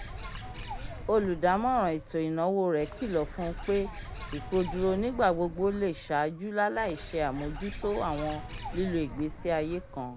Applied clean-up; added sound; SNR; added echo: none; Bird; 11 dB; none.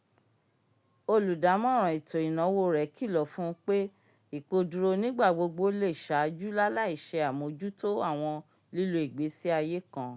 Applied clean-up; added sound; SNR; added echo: none; none; none; none.